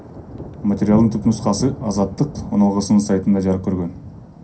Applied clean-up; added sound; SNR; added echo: none; Thunder; 13 dB; reverberation time 0.2 s.